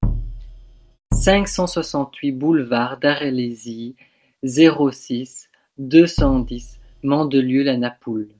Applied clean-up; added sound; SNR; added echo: none; Bass drum; 5 dB; none.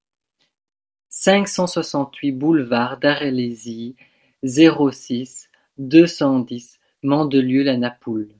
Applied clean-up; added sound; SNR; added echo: none; none; none; none.